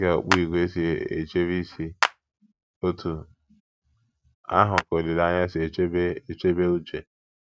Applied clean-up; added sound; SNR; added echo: neural mask model RNNoise.